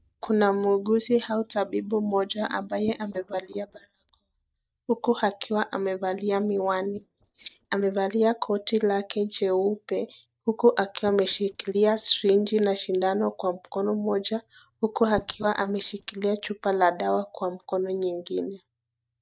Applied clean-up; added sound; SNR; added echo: neural mask model DeepFilterNet 3.